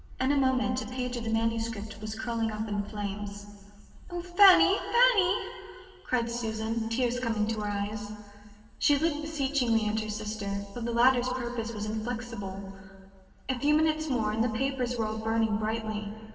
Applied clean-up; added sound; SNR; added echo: none; none; none; reverberation time 2.0 s.